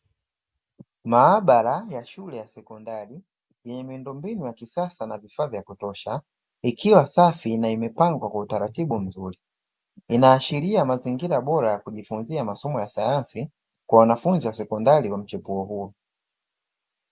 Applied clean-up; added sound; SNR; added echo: none; none; none; none.